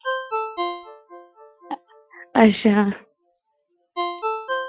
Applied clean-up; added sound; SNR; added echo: classical method Wiener filter.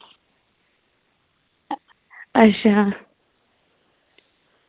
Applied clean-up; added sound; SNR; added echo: none; none; none; none.